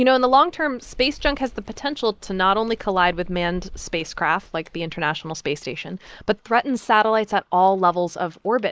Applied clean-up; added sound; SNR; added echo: neural mask model DeepFilterNet 3.